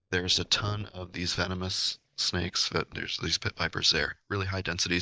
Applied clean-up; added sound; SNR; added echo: neural mask model DeepFilterNet 3.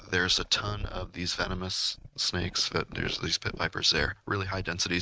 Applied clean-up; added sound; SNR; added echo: neural mask model RNNoise.